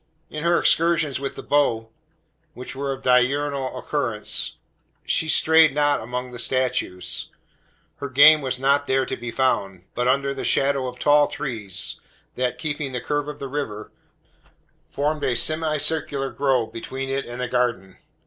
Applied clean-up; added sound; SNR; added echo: none; none; none; none.